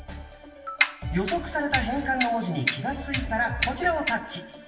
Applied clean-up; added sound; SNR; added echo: none; Clock; 4 dB; reverberation time 1.2 s.